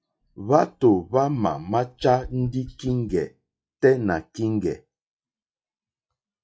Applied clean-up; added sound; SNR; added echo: classical method log-MMSE.